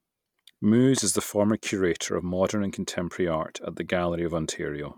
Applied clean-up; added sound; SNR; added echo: none; none; none; none.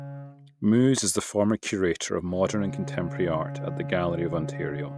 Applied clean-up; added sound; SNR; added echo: neural mask model RNNoise.